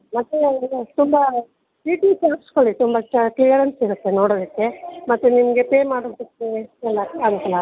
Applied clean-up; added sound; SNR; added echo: none; none; none; none.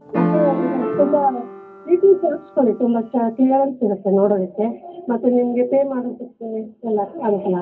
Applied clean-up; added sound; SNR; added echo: none; Piano; 6 dB; reverberation time 0.3 s.